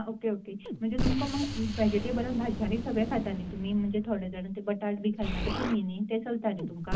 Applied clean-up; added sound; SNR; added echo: none; Explosion; 5 dB; reverberation time 0.4 s.